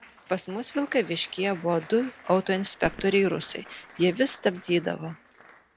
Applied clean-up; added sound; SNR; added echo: none; Applause + Fireworks; 19 dB; none.